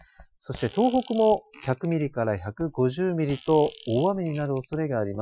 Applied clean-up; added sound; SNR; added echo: classical method Wiener filter.